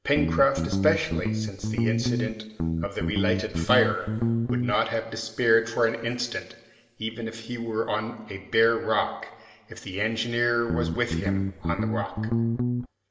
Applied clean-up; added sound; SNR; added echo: none; Guitar; -1 dB; reverberation time 1.6 s.